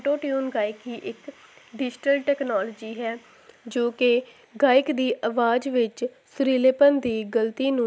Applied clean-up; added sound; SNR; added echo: none; none; none; none.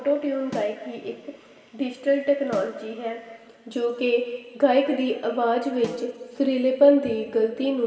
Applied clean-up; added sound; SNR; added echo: none; Snare drum; 17 dB; reverberation time 2.2 s.